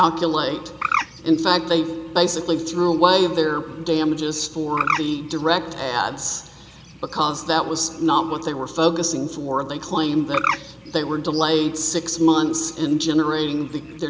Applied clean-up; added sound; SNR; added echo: none; Bird; 11 dB; none.